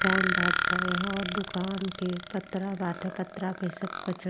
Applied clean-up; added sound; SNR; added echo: none; Burping, eructation; 0 dB; none.